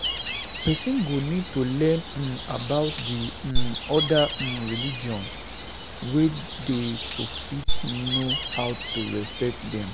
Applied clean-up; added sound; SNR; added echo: none; Gull, seagull; 1 dB; none.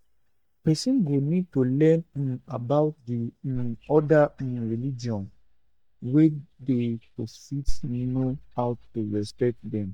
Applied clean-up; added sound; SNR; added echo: neural mask model DeepFilterNet 3.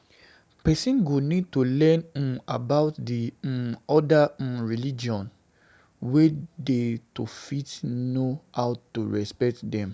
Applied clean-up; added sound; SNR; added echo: none; none; none; none.